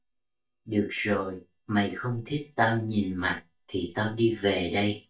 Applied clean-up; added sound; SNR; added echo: neural mask model DeepFilterNet 3.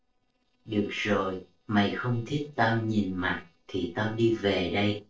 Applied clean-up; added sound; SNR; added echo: neural separator model SepFormer DNS4.